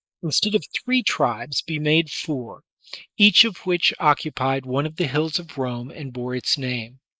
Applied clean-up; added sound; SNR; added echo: neural mask model Resemble Enhance denoiser.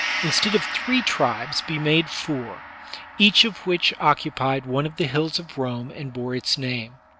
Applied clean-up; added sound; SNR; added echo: none; Gong; 11 dB; none.